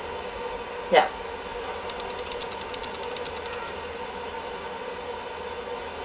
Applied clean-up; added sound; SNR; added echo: none; Mechanisms / Bicycle; 15 dB; reverberation time 0.1 s.